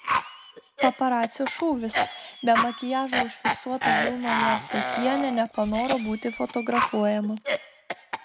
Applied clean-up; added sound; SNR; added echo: none; Cough; 2 dB; none.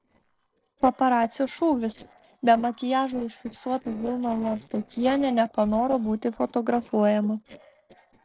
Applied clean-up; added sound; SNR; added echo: neural separator model SepFormer DNS4.